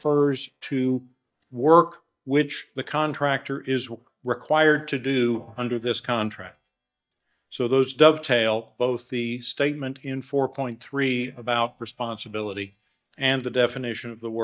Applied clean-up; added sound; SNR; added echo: neural mask model DeepFilterNet 3.